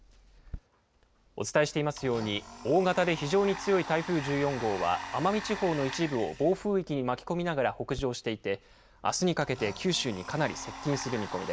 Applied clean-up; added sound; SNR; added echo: none; Domestic sounds, home sounds; 13 dB; none.